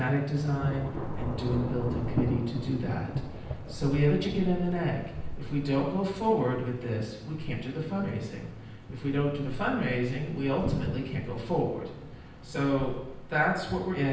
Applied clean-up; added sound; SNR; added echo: none; Thunder / Rain; 7 dB; reverberation time 0.9 s.